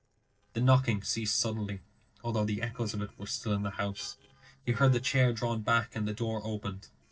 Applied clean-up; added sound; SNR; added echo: neural separator model SepFormer DNS4.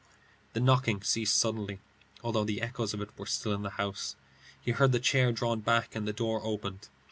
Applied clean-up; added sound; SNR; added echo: none; none; none; none.